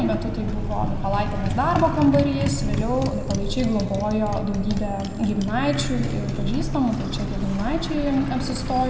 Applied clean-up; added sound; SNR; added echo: none; Motorcycle; 5 dB; reverberation time 2.0 s.